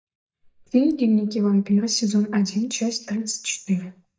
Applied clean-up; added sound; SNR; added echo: neural mask model DeepFilterNet 3.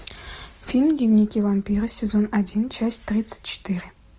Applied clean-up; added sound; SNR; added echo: none; none; none; none.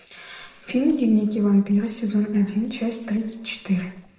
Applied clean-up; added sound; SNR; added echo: neural separator model SepFormer DNS4.